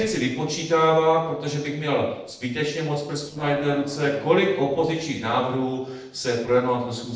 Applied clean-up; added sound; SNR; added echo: neural separator model SepFormer DNS4.